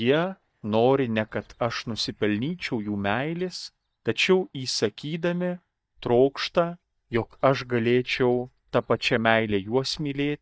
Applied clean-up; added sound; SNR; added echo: neural mask model DeepFilterNet 3.